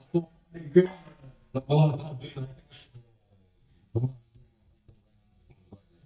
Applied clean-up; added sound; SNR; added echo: neural mask model DeepFilterNet 3.